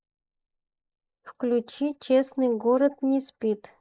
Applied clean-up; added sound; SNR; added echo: neural mask model Resemble Enhance denoiser.